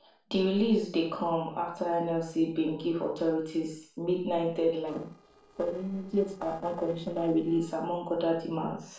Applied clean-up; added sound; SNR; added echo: neural separator model SepFormer DNS4.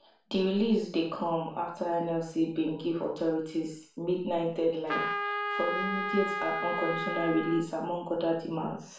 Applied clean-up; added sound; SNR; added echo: none; Trumpet; 3 dB; reverberation time 0.4 s.